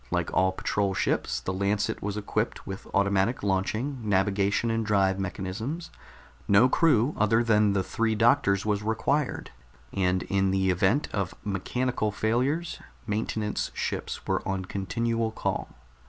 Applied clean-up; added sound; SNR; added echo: none; none; none; none.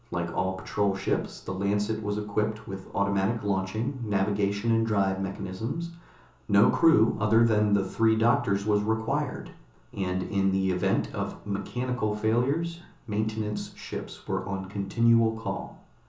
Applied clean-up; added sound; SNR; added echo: none; none; none; reverberation time 0.8 s.